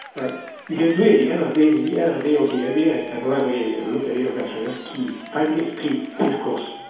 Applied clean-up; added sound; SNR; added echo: none; Cheering; 18 dB; reverberation time 2.2 s.